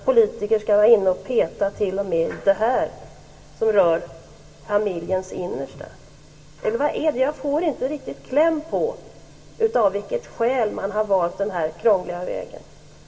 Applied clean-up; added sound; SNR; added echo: none; none; none; reverberation time 2.8 s.